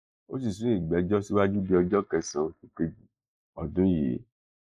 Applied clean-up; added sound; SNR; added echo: neural mask model Resemble Enhance denoiser.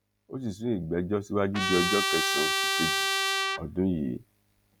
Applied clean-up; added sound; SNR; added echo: none; Trumpet; -3 dB; none.